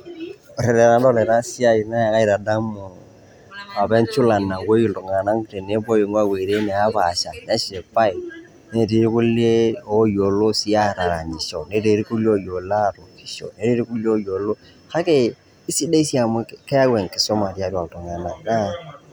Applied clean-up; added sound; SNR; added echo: none; none; none; none.